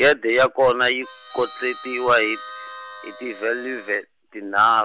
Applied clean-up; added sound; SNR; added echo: none; Harmonica; 17 dB; none.